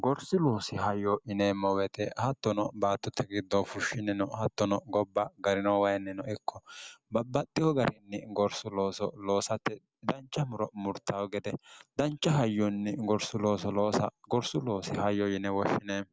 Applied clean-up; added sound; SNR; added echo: none; none; none; none.